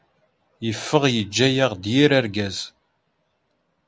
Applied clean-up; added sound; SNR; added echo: none; none; none; none.